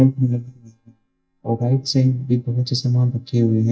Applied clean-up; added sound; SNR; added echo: neural mask model DeepFilterNet 3.